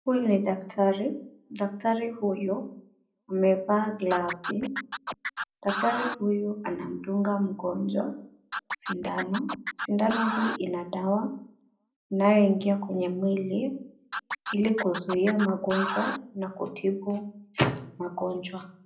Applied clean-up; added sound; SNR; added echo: none; Scratching (performance technique); 5 dB; reverberation time 0.5 s.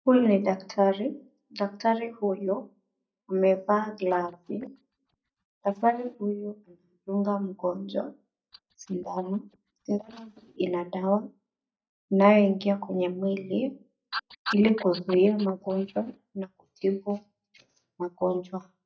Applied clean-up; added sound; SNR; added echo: neural mask model DeepFilterNet 3.